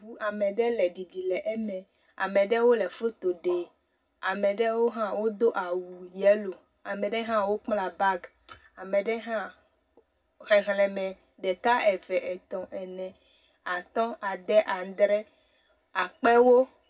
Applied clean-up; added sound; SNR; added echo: none; none; none; reverberation time 0.4 s.